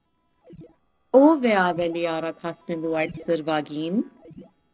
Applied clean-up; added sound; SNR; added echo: neural separator model SepFormer DNS4.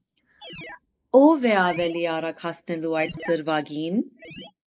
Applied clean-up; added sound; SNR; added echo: neural mask model Resemble Enhance denoiser.